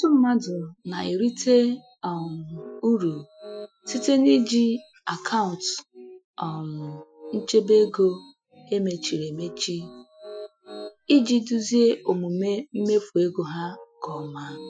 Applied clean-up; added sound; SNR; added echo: classical method Wiener filter.